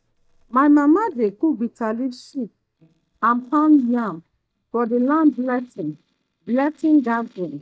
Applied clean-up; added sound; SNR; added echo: neural mask model DeepFilterNet 3.